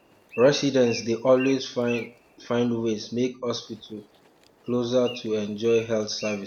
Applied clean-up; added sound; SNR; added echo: none; Bird; 19 dB; none.